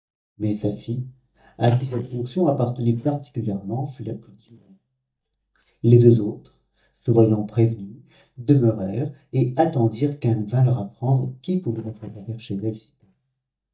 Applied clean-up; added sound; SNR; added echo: neural mask model DeepFilterNet 3.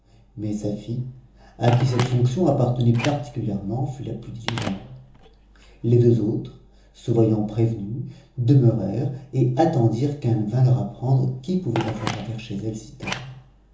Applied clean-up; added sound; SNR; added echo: none; Telephone; 16 dB; reverberation time 0.6 s.